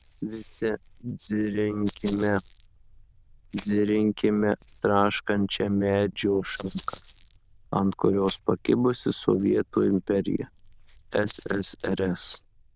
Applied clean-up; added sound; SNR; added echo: neural diffusion model UNIVERSE++.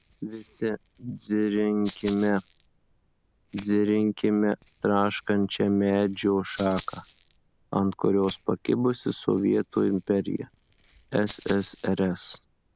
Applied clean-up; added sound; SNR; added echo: none; Rattle (instrument); 8 dB; none.